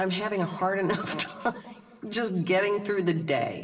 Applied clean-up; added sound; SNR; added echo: none; none; none; reverberation time 2.3 s.